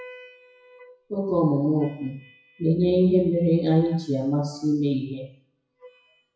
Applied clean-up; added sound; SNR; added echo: classical method WPE with log-MMSE.